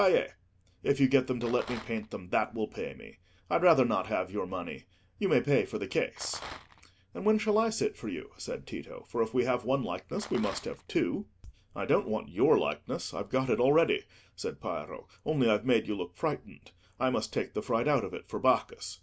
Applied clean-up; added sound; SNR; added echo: none; Rattle; 14 dB; none.